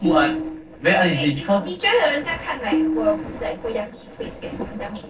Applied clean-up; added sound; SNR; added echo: neural separator model SepFormer DNS4.